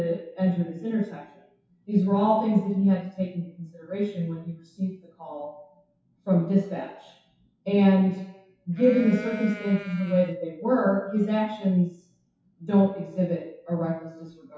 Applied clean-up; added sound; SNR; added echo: classical method WPE with log-MMSE.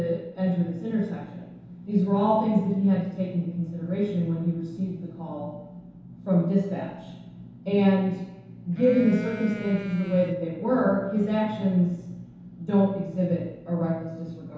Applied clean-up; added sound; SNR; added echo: none; Livestock, farm animals, working animals; 16 dB; reverberation time 0.8 s.